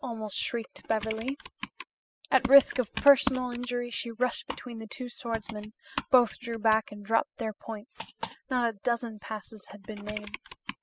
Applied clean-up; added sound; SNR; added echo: classical method spectral subtraction.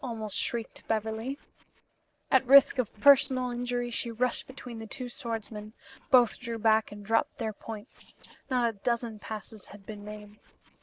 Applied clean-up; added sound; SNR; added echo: neural separator model SepFormer DNS4.